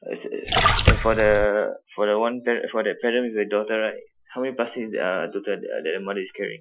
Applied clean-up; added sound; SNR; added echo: classical method Wiener filter.